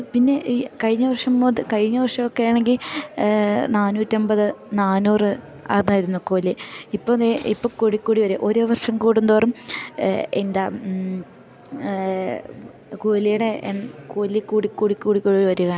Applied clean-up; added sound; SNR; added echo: none; none; none; none.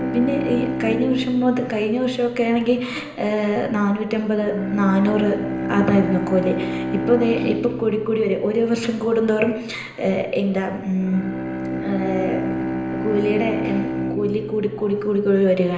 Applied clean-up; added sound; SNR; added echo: none; Bowed string instrument; 6 dB; reverberation time 0.9 s.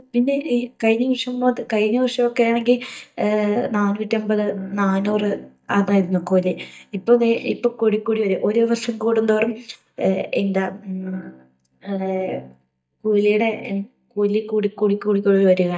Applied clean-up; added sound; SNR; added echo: neural mask model DeepFilterNet 3.